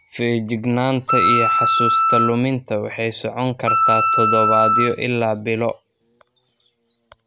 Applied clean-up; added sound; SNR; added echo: none; Wind instrument, woodwind instrument; -4 dB; none.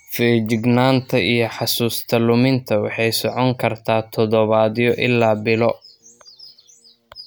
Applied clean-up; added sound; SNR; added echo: none; none; none; none.